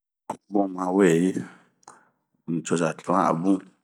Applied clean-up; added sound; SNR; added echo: none; none; none; none.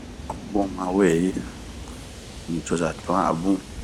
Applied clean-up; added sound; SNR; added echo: none; Train; 12 dB; none.